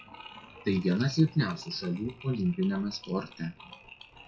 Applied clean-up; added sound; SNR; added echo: classical method WPE with log-MMSE.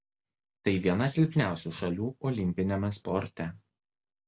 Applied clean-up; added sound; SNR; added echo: none; none; none; none.